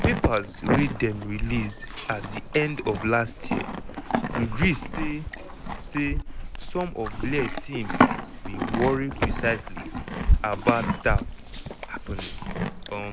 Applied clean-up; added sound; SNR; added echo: none; Livestock, farm animals, working animals; 0 dB; none.